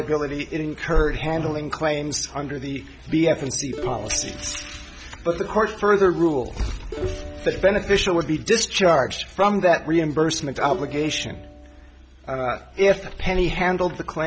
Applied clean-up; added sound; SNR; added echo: none; Plucked string instrument; 14 dB; none.